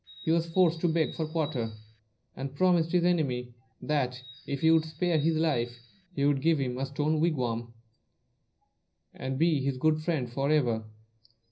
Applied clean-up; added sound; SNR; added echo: none; Bird; 20 dB; reverberation time 0.5 s.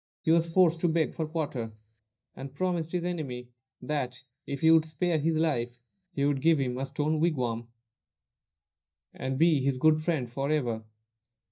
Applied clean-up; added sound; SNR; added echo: neural mask model DeepFilterNet 3.